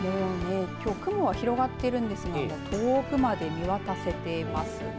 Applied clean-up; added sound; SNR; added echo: none; none; none; none.